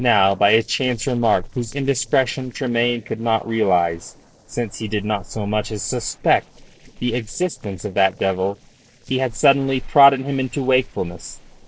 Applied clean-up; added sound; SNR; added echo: neural separator model SepFormer DNS4.